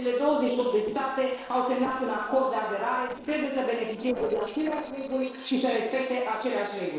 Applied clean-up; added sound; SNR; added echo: neural separator model SepFormer DNS4.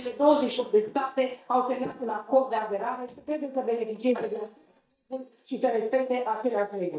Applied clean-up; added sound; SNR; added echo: neural mask model DeepFilterNet 3.